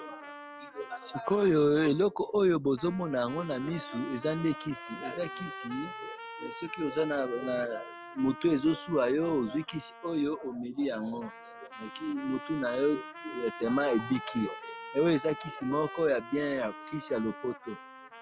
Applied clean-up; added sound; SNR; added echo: none; Trumpet; 14 dB; none.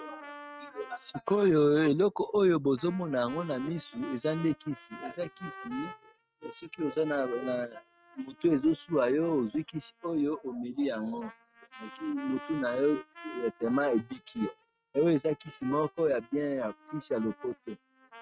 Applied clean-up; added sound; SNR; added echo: neural mask model RNNoise.